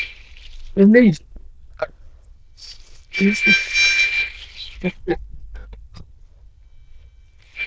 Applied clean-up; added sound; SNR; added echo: neural diffusion model UNIVERSE++.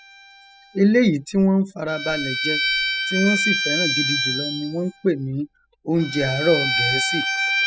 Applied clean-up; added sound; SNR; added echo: classical method spectral subtraction.